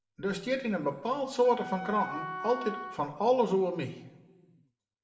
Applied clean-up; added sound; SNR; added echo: none; Wind instrument, woodwind instrument; 8 dB; reverberation time 0.9 s.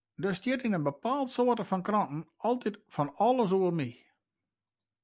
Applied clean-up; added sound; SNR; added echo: none; none; none; none.